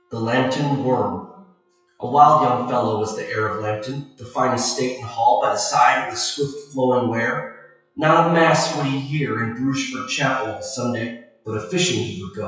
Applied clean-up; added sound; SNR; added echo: classical method WPE with log-MMSE.